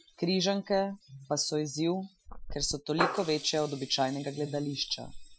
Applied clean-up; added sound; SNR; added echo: classical method Wiener filter.